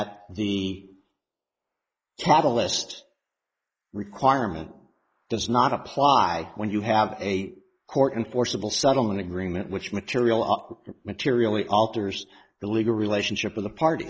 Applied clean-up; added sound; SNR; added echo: neural mask model Resemble Enhance denoiser.